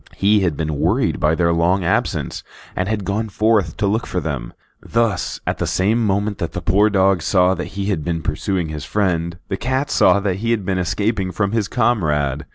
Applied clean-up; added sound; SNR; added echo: none; none; none; none.